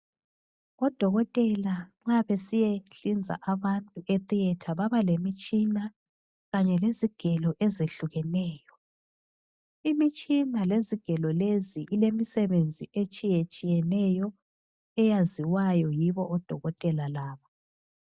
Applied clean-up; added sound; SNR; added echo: none; none; none; none.